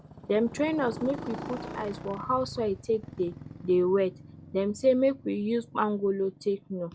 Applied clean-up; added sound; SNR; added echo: none; Motorcycle; 15 dB; none.